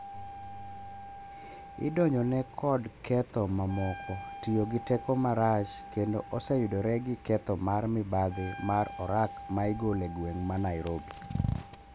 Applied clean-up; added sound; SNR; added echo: none; Wind instrument, woodwind instrument; 15 dB; none.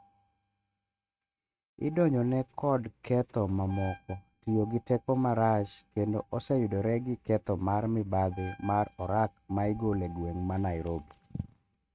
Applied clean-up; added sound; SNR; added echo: neural mask model RNNoise.